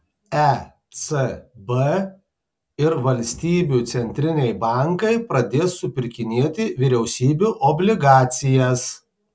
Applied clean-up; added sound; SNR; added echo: none; none; none; none.